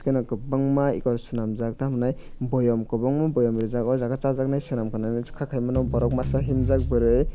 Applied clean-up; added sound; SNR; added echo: none; Crackle; 8 dB; none.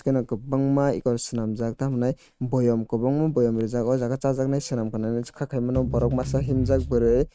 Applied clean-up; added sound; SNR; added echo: neural mask model RNNoise.